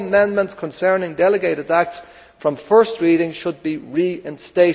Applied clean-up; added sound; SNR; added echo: none; none; none; none.